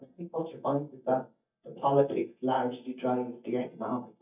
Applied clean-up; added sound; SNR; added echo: neural mask model DeepFilterNet 3.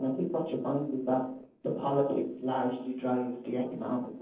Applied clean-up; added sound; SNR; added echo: neural separator model SepFormer DNS4.